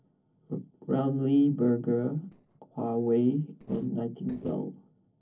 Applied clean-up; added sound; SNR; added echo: neural separator model SepFormer DNS4.